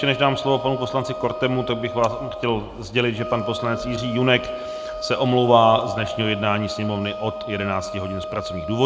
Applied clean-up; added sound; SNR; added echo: none; Wind instrument, woodwind instrument; 9 dB; none.